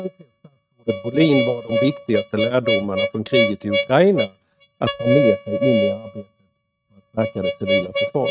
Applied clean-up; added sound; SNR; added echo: neural mask model RNNoise.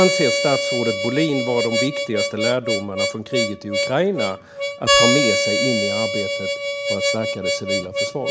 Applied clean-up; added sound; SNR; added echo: none; Harmonica; -2 dB; none.